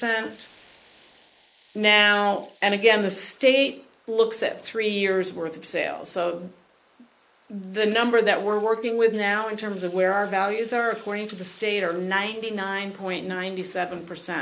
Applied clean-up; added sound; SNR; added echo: neural mask model Resemble Enhance denoiser.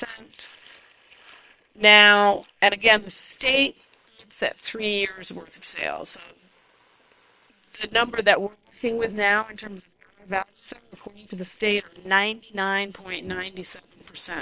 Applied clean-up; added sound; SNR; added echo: neural separator model SepFormer WHAM!.